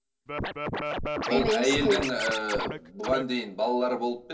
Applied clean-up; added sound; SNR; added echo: none; Scratching (performance technique); 4 dB; reverberation time 0.3 s.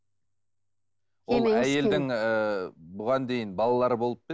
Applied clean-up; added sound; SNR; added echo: none; none; none; none.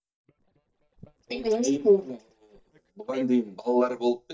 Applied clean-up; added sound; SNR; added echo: neural mask model DeepFilterNet 3.